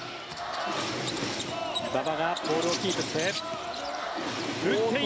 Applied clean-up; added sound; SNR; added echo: none; none; none; none.